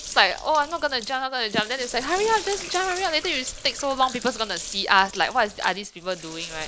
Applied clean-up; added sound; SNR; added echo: none; Sink (filling or washing); 13 dB; none.